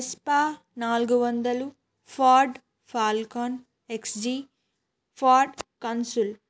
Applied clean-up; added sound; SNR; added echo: none; none; none; none.